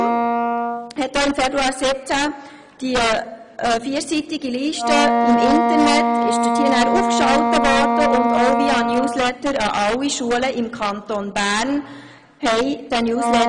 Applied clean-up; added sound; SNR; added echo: none; Wind instrument, woodwind instrument; 1 dB; none.